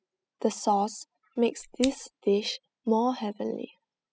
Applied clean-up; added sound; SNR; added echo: classical method spectral subtraction.